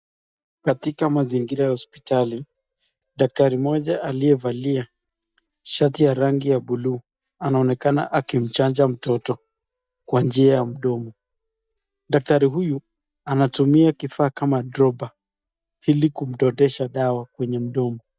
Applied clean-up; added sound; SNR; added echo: neural mask model DeepFilterNet 3.